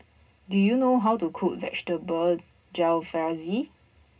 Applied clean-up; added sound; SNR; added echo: none; none; none; reverberation time 0.2 s.